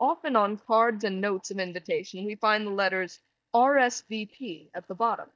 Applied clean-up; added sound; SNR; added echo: neural mask model DeepFilterNet 3.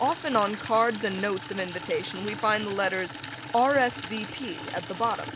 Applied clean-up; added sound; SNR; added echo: none; Water tap, faucet / Liquid; 10 dB; none.